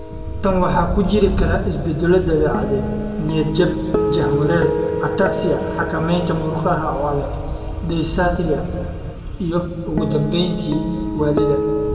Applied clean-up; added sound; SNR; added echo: none; Guitar; 6 dB; reverberation time 1.8 s.